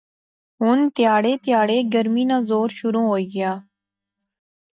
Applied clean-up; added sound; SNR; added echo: neural mask model DeepFilterNet 3.